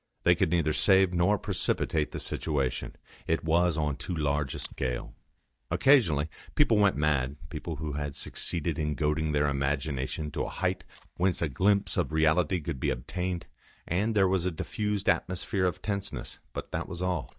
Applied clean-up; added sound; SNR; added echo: neural mask model DeepFilterNet 3.